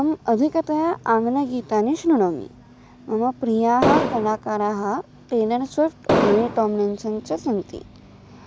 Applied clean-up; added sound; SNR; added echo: none; Explosion; -1 dB; none.